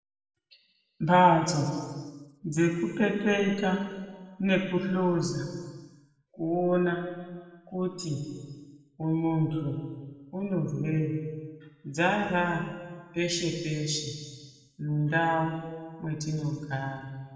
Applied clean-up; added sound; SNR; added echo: none; none; none; reverberation time 1.4 s.